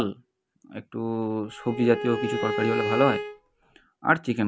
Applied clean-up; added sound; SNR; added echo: none; Bowed string instrument; 4 dB; none.